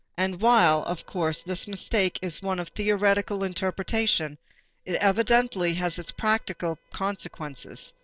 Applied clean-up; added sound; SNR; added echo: neural separator model SepFormer DNS4.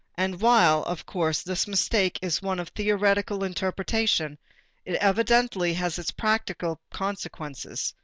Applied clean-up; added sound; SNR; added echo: none; none; none; none.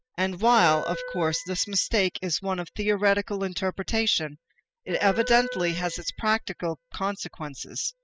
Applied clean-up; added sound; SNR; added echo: classical method spectral subtraction.